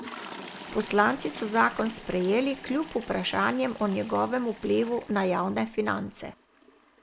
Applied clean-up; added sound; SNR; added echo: none; Toilet flush; 16 dB; none.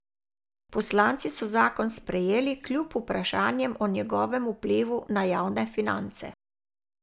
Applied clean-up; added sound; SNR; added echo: none; none; none; none.